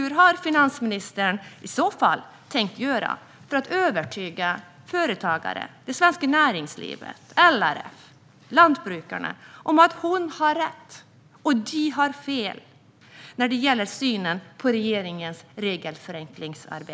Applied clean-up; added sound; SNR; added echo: none; none; none; none.